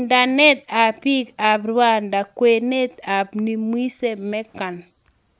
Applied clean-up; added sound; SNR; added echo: none; none; none; none.